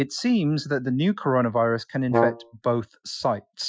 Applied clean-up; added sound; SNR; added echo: classical method Wiener filter.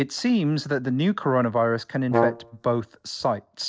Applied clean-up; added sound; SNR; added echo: neural separator model SepFormer DNS4.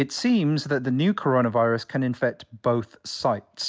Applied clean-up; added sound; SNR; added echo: none; none; none; none.